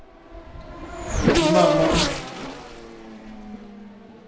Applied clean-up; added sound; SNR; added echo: none; Race car, auto racing / Accelerating, revving, vroom; -3 dB; reverberation time 0.8 s.